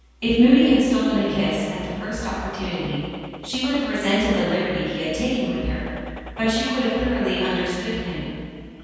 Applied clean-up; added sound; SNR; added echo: none; Gunshot, gunfire; 18 dB; reverberation time 2.1 s.